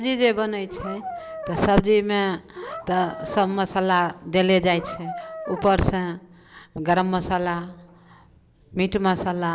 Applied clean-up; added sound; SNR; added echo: none; Brass instrument; 12 dB; none.